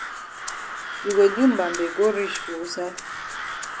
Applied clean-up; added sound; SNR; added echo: none; Rattle (instrument) + Crow; 8 dB; none.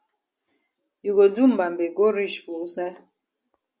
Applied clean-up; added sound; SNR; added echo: none; none; none; none.